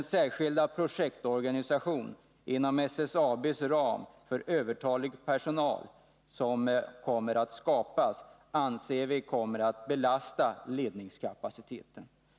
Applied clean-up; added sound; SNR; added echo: none; none; none; none.